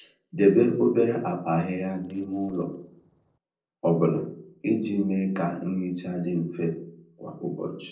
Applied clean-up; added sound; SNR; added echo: neural separator model SepFormer DNS4.